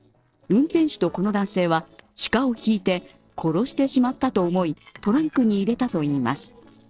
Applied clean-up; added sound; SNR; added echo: neural separator model SepFormer DNS4.